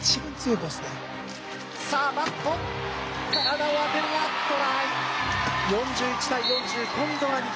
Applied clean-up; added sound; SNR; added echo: none; none; none; none.